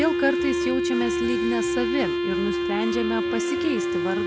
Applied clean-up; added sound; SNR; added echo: none; Wind instrument, woodwind instrument; -3 dB; none.